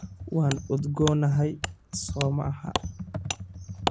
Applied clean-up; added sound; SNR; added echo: none; Computer keyboard + Wood; 6 dB; none.